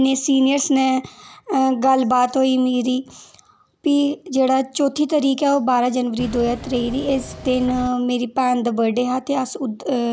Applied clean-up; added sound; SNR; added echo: none; Engine / Mechanisms; 13 dB; none.